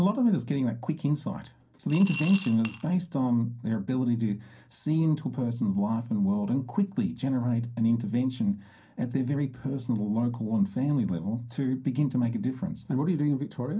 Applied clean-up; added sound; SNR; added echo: none; Coin (dropping) / Glass; 10 dB; reverberation time 0.3 s.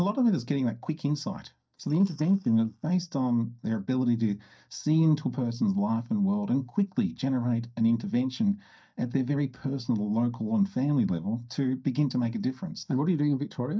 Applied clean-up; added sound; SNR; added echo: neural mask model DeepFilterNet 3.